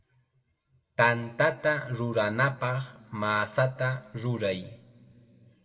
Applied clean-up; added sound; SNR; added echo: none; none; none; reverberation time 1.3 s.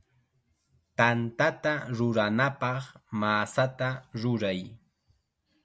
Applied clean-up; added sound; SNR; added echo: none; none; none; none.